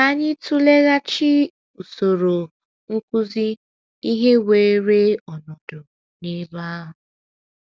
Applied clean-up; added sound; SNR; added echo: none; none; none; none.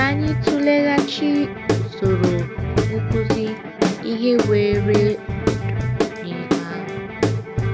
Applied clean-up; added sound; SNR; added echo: none; Guitar / Drum; -1 dB; none.